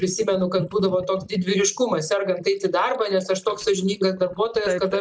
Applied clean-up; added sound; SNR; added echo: neural mask model Resemble Enhance denoiser.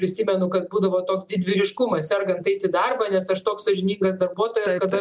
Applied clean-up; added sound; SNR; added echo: none; none; none; none.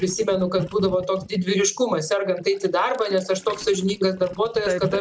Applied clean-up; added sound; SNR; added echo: none; Gurgling; 16 dB; none.